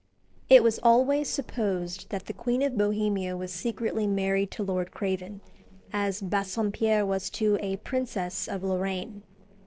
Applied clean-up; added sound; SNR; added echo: neural separator model SepFormer DNS4.